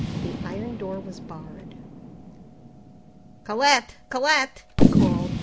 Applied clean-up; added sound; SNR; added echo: none; Fireworks; -3 dB; none.